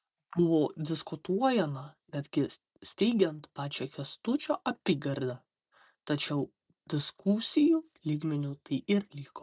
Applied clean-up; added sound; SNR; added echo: none; none; none; none.